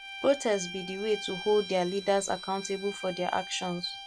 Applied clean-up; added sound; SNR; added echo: none; Bowed string instrument; 12 dB; none.